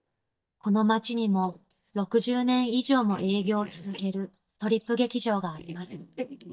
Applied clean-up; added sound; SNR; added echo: neural mask model DeepFilterNet 3.